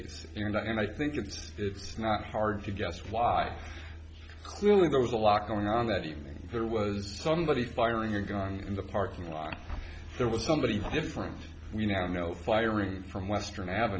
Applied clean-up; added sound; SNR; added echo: none; none; none; none.